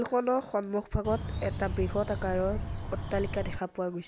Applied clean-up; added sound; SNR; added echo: none; Bird; 3 dB; none.